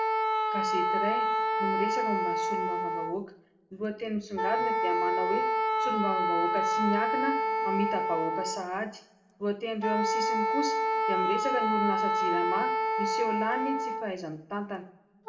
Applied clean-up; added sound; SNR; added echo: none; Wind instrument, woodwind instrument; -5 dB; reverberation time 0.5 s.